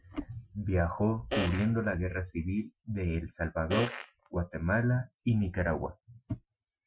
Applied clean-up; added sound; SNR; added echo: classical method Wiener filter.